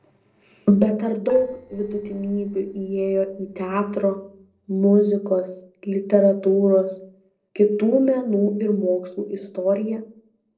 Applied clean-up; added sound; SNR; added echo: neural separator model SepFormer DNS4.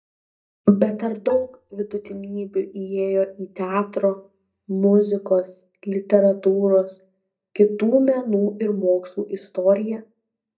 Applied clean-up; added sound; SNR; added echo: neural mask model DeepFilterNet 3.